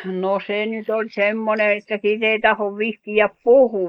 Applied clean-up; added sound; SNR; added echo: neural mask model Resemble Enhance denoiser.